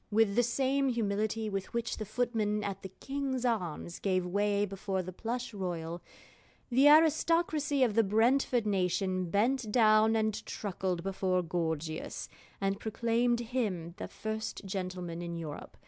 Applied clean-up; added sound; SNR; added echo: none; none; none; none.